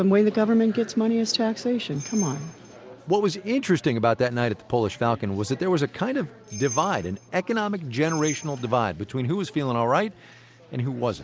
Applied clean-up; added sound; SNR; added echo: none; Bell; 14 dB; none.